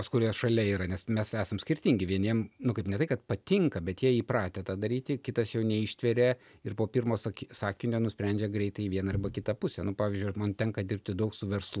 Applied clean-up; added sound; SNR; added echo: none; none; none; none.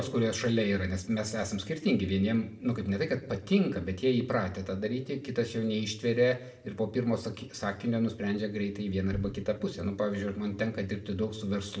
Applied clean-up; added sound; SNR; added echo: none; none; none; reverberation time 0.6 s.